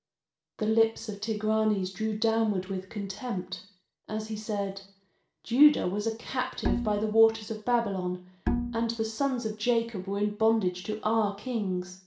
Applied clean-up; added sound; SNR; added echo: none; Bowed string instrument; 5 dB; reverberation time 0.4 s.